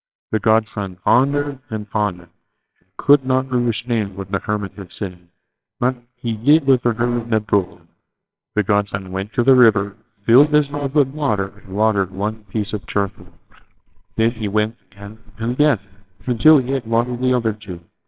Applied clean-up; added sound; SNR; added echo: neural separator model SepFormer WHAMR!.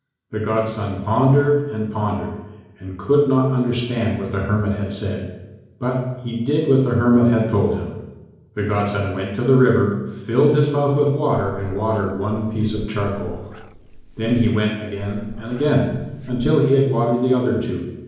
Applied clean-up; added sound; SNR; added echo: none; Meow; 16 dB; reverberation time 1.0 s.